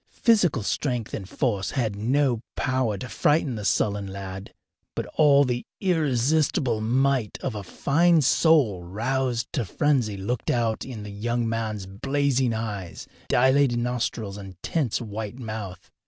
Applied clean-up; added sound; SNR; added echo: none; none; none; none.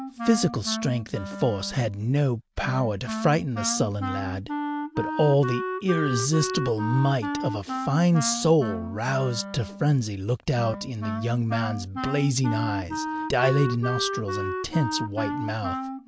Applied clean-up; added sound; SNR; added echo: none; Wind instrument, woodwind instrument; 7 dB; none.